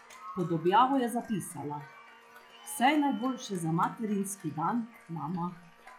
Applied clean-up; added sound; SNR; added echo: classical method log-MMSE.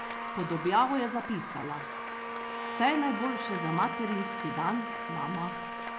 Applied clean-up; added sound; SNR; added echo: none; Bowed string instrument + Applause; 5 dB; none.